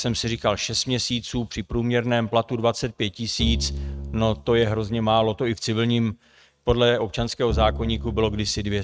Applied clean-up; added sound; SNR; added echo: neural mask model RNNoise.